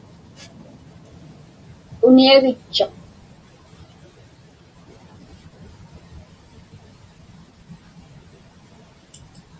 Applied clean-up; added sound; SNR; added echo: none; none; none; none.